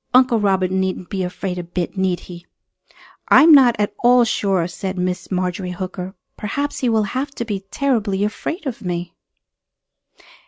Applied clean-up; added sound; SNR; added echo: none; none; none; none.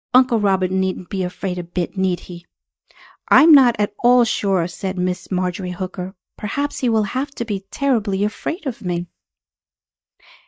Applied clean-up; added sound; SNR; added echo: neural mask model DeepFilterNet 3.